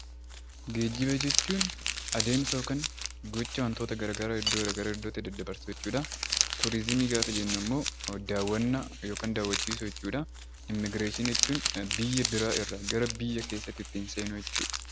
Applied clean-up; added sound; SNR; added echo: none; Crumpling, crinkling + Cutlery, silverware; 2 dB; none.